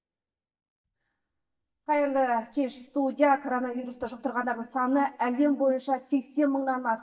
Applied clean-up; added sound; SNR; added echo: neural mask model DeepFilterNet 3.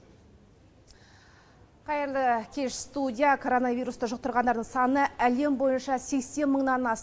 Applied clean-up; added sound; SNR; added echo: none; none; none; none.